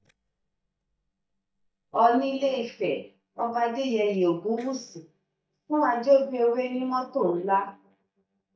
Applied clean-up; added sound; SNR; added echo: neural mask model DeepFilterNet 3.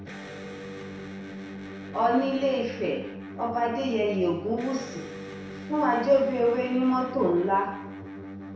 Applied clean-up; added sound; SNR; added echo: none; Electric guitar; 11 dB; reverberation time 0.7 s.